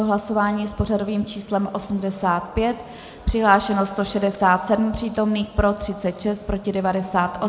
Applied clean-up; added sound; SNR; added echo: none; none; none; none.